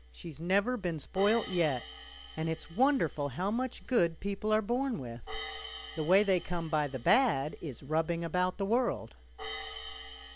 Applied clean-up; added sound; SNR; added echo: none; Hi-hat; 14 dB; none.